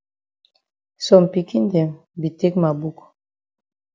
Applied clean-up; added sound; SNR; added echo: none; none; none; none.